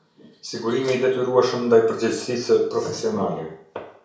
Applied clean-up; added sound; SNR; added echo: none; none; none; reverberation time 0.6 s.